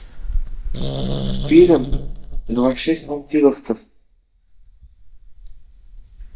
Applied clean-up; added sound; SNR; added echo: neural mask model DeepFilterNet 3.